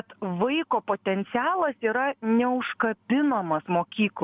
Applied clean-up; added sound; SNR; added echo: none; none; none; none.